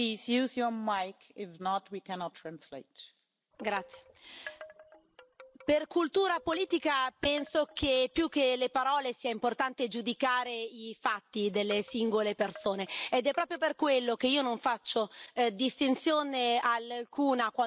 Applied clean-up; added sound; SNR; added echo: none; Wind chime; 20 dB; none.